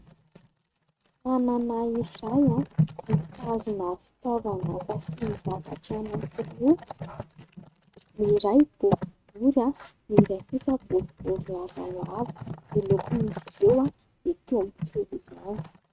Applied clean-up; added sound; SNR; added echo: neural mask model RNNoise.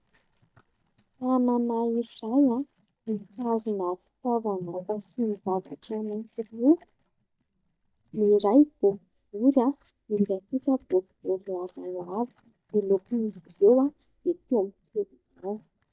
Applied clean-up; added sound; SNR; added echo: neural mask model DeepFilterNet 3.